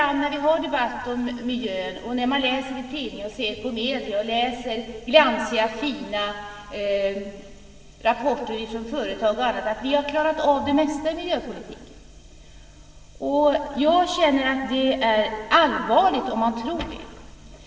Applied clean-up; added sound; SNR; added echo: none; none; none; reverberation time 2.4 s.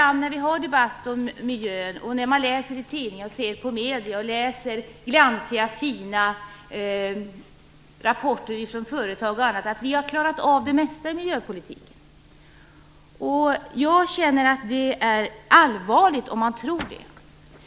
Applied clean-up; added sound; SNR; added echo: none; none; none; none.